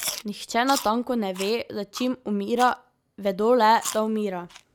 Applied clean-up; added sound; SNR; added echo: none; Chewing, mastication; 14 dB; none.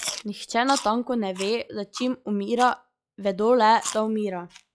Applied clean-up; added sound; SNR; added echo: classical method log-MMSE.